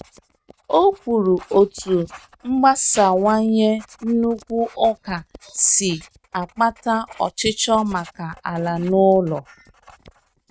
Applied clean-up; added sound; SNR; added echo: neural mask model RNNoise.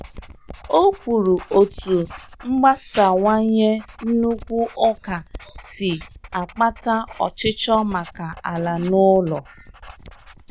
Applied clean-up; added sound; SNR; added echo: none; Writing; 20 dB; none.